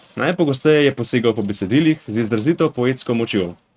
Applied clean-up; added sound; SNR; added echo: neural mask model RNNoise.